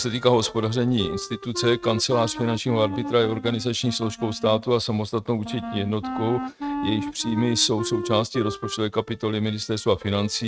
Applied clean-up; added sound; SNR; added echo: neural mask model RNNoise.